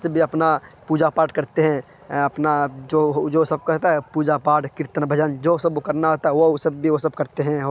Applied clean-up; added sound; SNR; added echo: none; none; none; none.